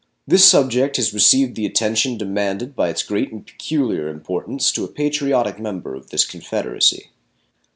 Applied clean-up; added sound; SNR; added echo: none; none; none; none.